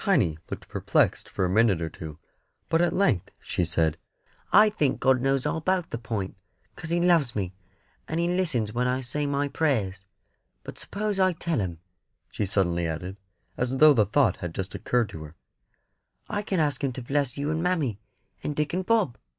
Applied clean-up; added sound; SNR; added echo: none; none; none; none.